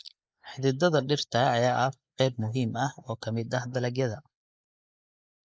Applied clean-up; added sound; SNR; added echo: neural mask model Resemble Enhance denoiser.